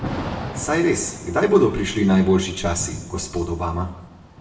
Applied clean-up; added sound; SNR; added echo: none; Thunder / Rain; 12 dB; reverberation time 0.8 s.